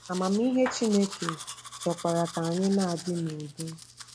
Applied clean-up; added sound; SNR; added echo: none; Domestic sounds, home sounds; 12 dB; none.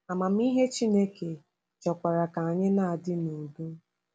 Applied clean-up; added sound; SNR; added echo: none; none; none; none.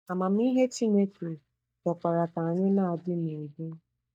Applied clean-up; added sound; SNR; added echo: neural mask model DeepFilterNet 3.